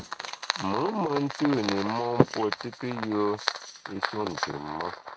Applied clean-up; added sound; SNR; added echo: neural mask model RNNoise.